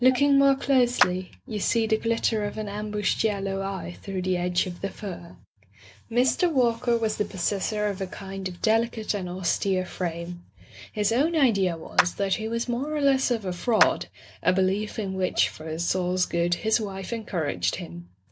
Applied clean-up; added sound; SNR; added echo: none; Clapping; 6 dB; none.